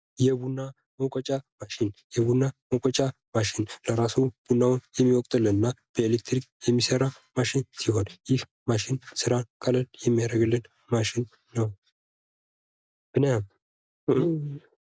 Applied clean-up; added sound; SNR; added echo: none; none; none; none.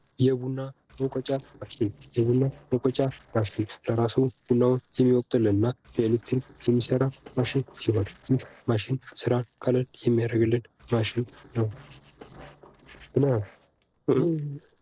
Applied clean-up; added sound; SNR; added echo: neural separator model SepFormer DNS4.